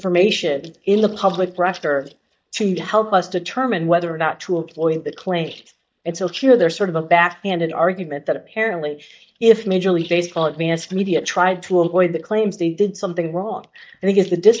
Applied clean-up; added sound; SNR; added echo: neural mask model DeepFilterNet 3.